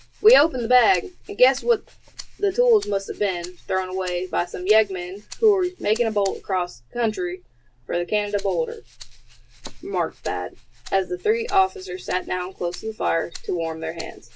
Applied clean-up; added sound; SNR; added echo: none; Rattle (instrument); 17 dB; none.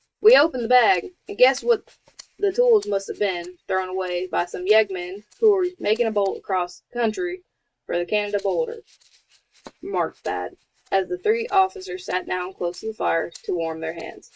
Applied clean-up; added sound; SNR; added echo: neural mask model RNNoise.